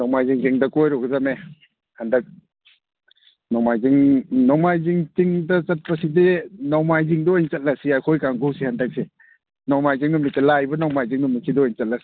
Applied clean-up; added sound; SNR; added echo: none; none; none; none.